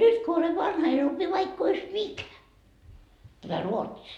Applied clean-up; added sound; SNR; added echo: none; none; none; none.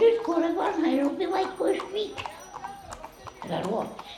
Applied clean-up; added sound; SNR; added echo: none; Livestock, farm animals, working animals; 15 dB; none.